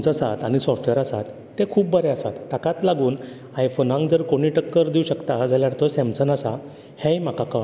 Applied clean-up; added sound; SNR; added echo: none; none; none; none.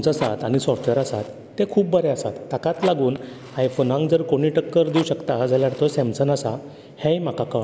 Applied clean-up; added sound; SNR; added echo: none; Fire; 19 dB; none.